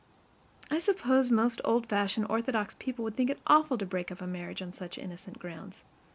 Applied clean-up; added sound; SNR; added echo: none; none; none; none.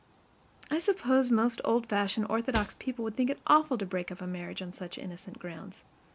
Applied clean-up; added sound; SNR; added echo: none; Cupboard open or close / Drawer open or close; 10 dB; none.